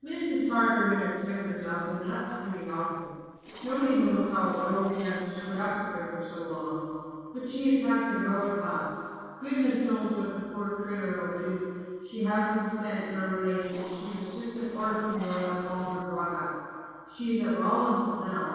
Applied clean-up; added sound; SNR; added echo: neural separator model SepFormer DNS4.